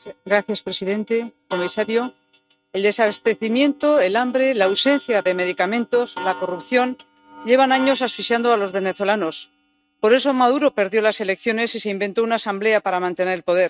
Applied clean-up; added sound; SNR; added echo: neural mask model RNNoise.